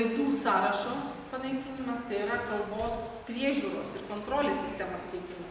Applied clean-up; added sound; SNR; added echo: none; Gunshot, gunfire; 17 dB; none.